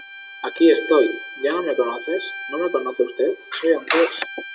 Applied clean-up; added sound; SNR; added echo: none; Bowed string instrument; 14 dB; none.